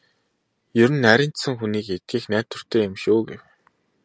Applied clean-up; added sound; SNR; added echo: none; none; none; none.